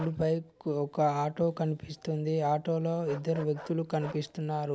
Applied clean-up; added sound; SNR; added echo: none; Bark; 20 dB; none.